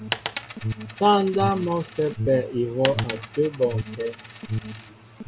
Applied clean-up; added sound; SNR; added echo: none; Coin (dropping) + Alarm; 7 dB; none.